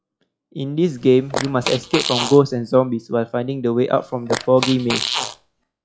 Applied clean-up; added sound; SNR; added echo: classical method log-MMSE.